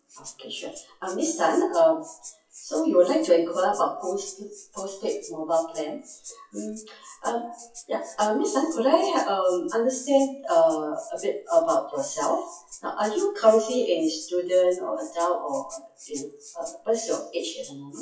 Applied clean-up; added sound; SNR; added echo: classical method WPE with log-MMSE.